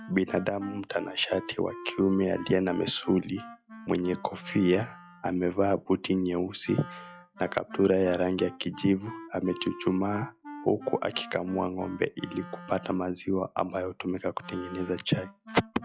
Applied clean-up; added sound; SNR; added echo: classical method log-MMSE.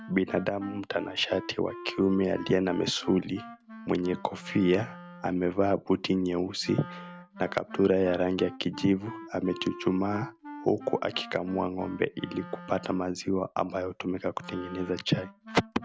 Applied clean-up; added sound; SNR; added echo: none; Wind instrument, woodwind instrument; 16 dB; none.